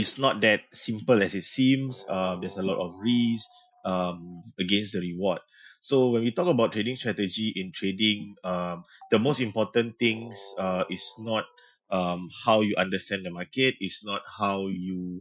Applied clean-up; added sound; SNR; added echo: classical method Wiener filter.